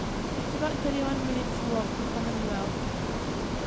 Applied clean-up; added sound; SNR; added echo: none; Ocean; -4 dB; none.